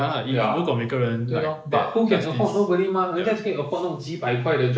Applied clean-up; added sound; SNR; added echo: neural mask model Resemble Enhance denoiser.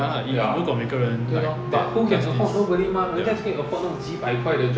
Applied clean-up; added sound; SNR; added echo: none; Wind instrument, woodwind instrument; 13 dB; none.